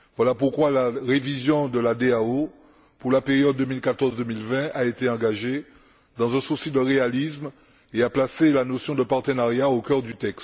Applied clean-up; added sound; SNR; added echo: none; none; none; none.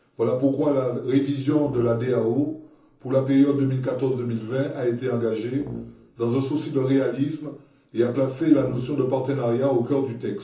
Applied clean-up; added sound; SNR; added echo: none; Brass instrument; 16 dB; reverberation time 0.7 s.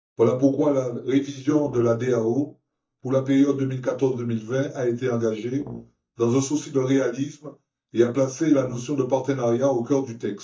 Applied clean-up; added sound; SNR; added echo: neural mask model DeepFilterNet 3.